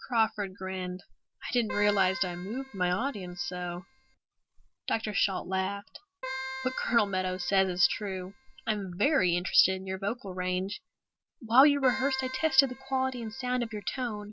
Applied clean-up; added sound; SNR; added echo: none; Keyboard (musical); 12 dB; none.